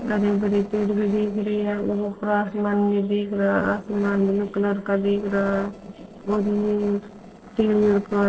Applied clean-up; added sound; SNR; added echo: neural separator model SepFormer DNS4.